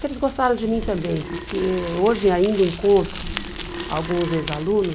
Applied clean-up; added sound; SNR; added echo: none; Bicycle + Burping, eructation; 10 dB; none.